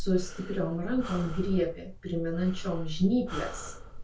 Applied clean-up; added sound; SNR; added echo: none; Breathing; 6 dB; reverberation time 0.2 s.